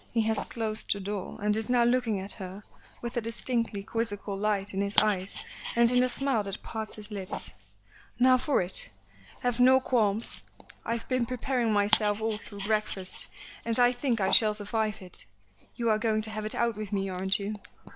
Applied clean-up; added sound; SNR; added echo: none; Dog; 13 dB; none.